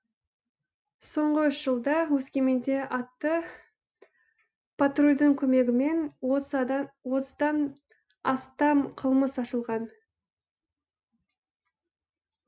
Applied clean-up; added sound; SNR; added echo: none; none; none; none.